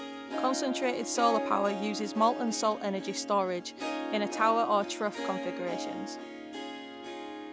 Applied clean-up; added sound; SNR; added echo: none; Harp; 6 dB; none.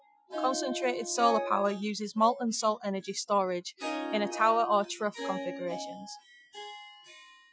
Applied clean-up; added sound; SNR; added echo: classical method Wiener filter.